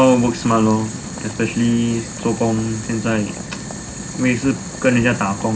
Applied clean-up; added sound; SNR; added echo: none; Boiling; 14 dB; none.